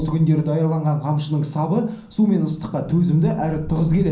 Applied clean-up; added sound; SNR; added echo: none; Wind; 19 dB; reverberation time 0.6 s.